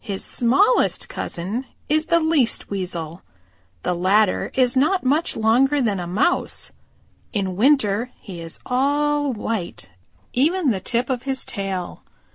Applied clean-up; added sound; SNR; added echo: none; none; none; none.